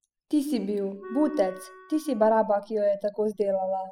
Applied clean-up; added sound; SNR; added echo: classical method spectral subtraction.